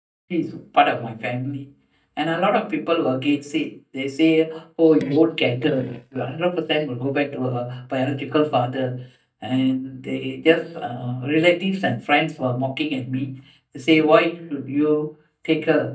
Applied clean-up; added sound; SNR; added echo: neural mask model DeepFilterNet 3.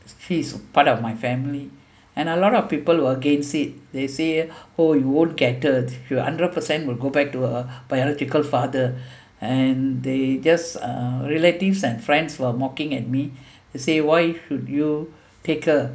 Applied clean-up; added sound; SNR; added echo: none; none; none; none.